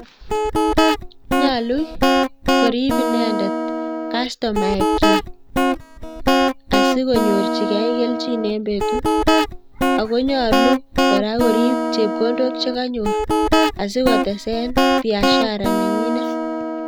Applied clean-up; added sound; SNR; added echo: none; Guitar; -4 dB; none.